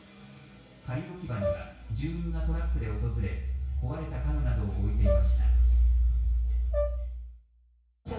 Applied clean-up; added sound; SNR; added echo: none; Brass instrument; 11 dB; reverberation time 0.6 s.